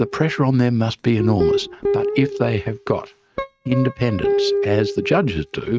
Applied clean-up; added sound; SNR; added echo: neural mask model RNNoise.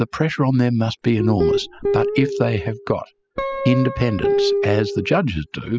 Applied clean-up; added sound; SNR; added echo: classical method spectral subtraction.